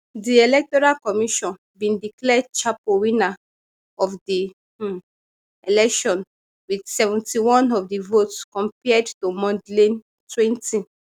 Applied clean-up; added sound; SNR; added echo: none; none; none; none.